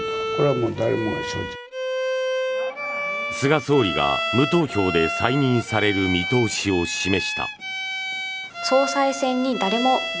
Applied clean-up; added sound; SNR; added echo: none; Bowed string instrument; 4 dB; none.